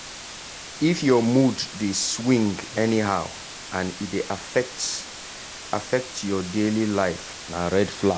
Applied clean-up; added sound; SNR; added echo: none; Water; 9 dB; none.